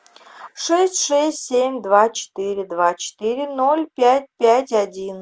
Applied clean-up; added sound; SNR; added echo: none; none; none; none.